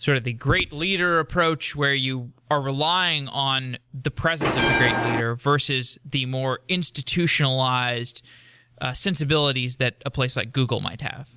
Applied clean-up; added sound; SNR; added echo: none; Bell; -2 dB; none.